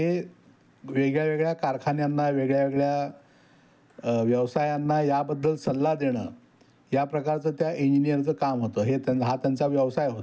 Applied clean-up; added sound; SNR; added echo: none; none; none; none.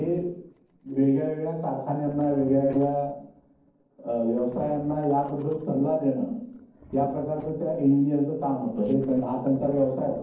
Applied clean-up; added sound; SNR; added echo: neural separator model SepFormer DNS4.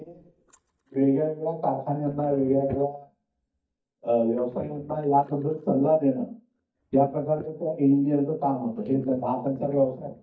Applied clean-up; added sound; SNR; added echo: neural mask model DeepFilterNet 3.